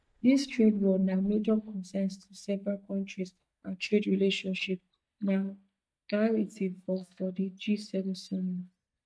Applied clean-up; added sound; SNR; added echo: neural mask model DeepFilterNet 3.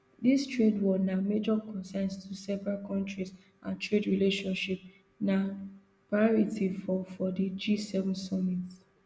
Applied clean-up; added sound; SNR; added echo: none; none; none; none.